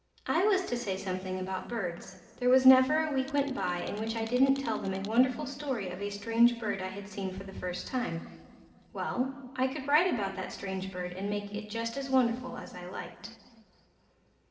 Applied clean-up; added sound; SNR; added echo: neural separator model SepFormer DNS4.